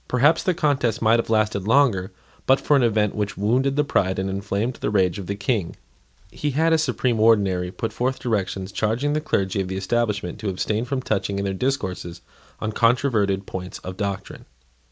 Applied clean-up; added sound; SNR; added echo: none; none; none; none.